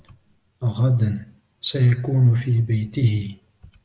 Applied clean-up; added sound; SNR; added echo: none; none; none; none.